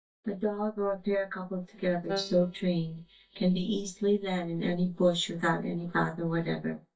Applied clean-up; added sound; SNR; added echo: neural mask model DeepFilterNet 3.